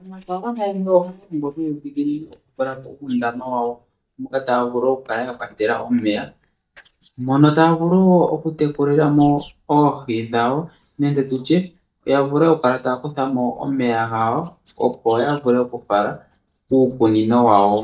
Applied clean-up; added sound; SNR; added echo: neural mask model DeepFilterNet 3.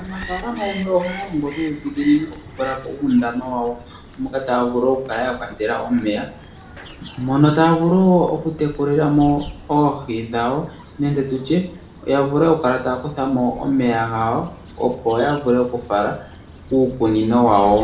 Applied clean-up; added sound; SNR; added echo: none; Bird vocalization, bird call, bird song; 19 dB; reverberation time 0.5 s.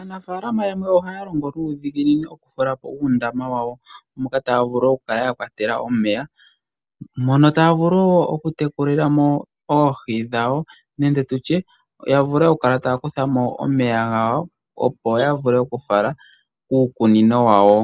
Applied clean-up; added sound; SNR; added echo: none; none; none; none.